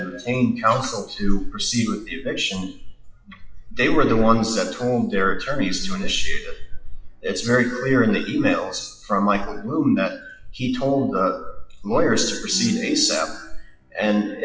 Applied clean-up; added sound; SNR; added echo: classical method WPE with log-MMSE.